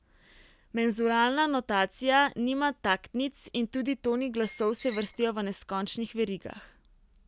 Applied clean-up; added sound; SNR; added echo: none; Squeak; 19 dB; none.